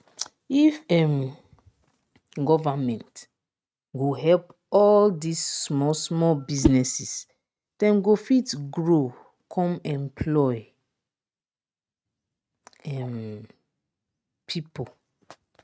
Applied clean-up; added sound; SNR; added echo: neural mask model RNNoise.